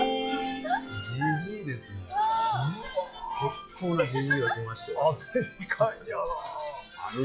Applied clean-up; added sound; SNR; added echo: classical method log-MMSE.